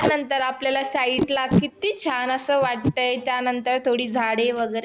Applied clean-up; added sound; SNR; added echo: none; Packing tape, duct tape; 6 dB; none.